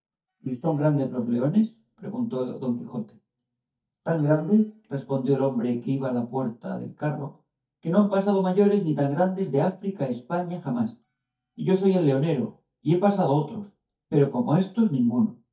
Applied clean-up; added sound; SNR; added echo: neural mask model DeepFilterNet 3.